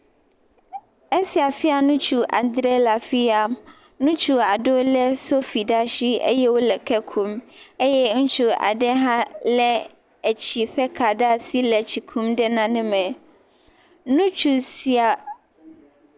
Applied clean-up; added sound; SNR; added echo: none; none; none; none.